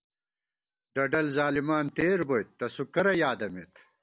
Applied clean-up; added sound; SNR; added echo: none; none; none; none.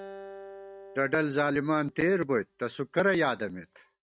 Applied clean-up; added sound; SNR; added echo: neural mask model RNNoise.